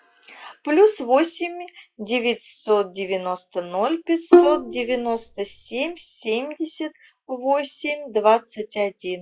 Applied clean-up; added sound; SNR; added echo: classical method log-MMSE.